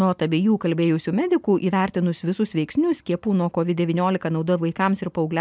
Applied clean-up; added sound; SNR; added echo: none; none; none; none.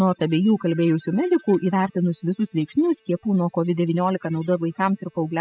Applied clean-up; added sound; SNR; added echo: classical method spectral subtraction.